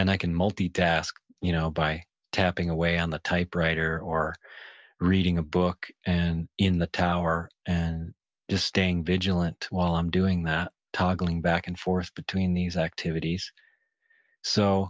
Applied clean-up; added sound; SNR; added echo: none; none; none; none.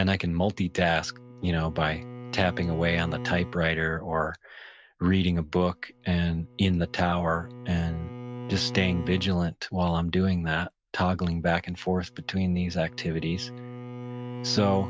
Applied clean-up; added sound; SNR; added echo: none; Bowed string instrument; 14 dB; none.